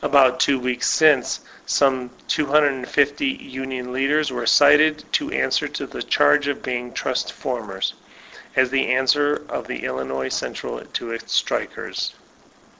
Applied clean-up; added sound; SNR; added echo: none; none; none; none.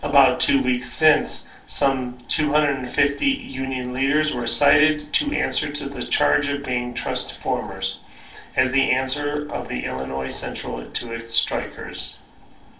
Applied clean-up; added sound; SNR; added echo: none; none; none; reverberation time 0.3 s.